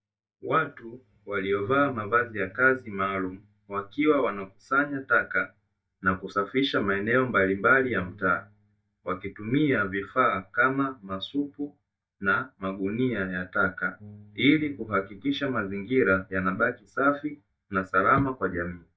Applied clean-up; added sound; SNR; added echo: neural mask model DeepFilterNet 3.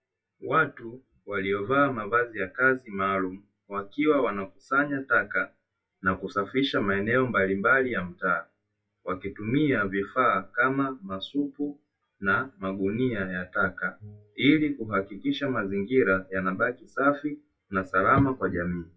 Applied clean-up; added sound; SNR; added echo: classical method WPE with log-MMSE.